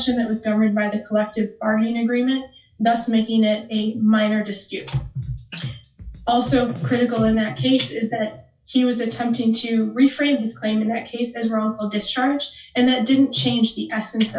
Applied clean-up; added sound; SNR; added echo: classical method WPE with log-MMSE.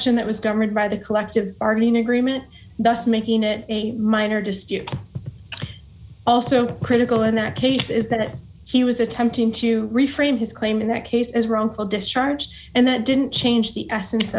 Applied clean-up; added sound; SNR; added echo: none; none; none; none.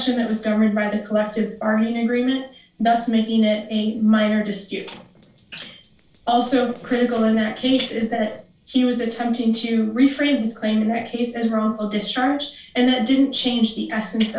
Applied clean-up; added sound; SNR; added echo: neural separator model SepFormer DNS4.